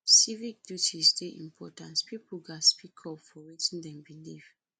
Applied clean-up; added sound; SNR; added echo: none; none; none; none.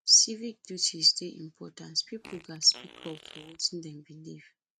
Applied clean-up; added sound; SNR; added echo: neural mask model RNNoise.